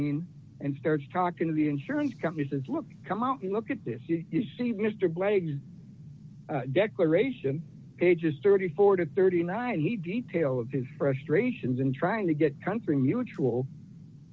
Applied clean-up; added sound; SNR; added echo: none; none; none; none.